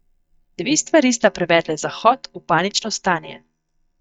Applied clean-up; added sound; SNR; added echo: neural mask model DeepFilterNet 3.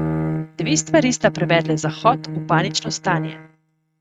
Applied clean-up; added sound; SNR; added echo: neural mask model RNNoise.